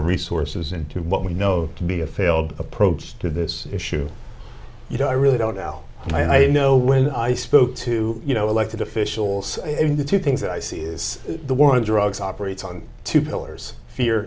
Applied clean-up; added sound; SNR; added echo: none; none; none; none.